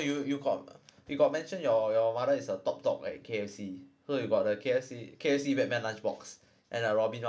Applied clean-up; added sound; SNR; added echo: none; none; none; none.